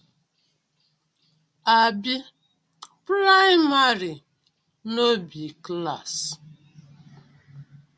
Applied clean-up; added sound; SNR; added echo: none; none; none; none.